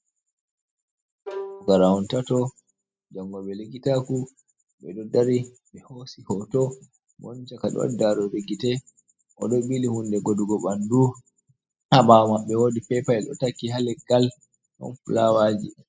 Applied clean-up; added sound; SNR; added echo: classical method spectral subtraction.